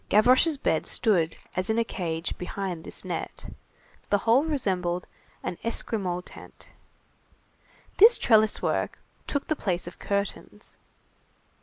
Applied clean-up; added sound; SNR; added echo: neural mask model Resemble Enhance denoiser.